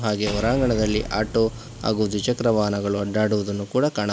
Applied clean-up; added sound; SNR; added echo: none; Shatter / Boom; 12 dB; none.